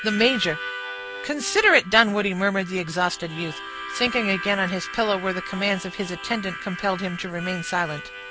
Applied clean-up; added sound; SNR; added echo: none; Harmonica; 11 dB; none.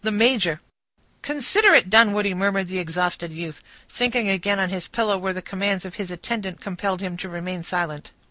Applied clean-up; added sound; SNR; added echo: none; none; none; none.